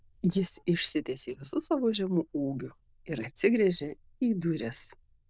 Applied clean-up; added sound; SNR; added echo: neural diffusion model UNIVERSE++.